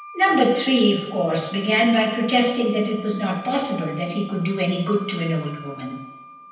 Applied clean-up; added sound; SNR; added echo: none; Wind instrument, woodwind instrument; 18 dB; reverberation time 0.9 s.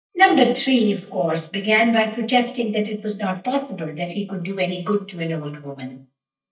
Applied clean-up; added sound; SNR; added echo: neural mask model DeepFilterNet 3.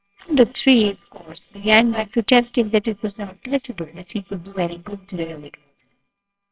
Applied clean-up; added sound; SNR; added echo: neural separator model SepFormer WHAMR!.